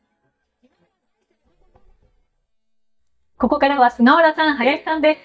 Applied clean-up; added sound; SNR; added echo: neural mask model DeepFilterNet 3.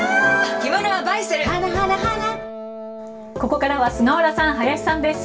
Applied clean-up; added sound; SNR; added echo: none; Wind instrument, woodwind instrument; 11 dB; reverberation time 0.2 s.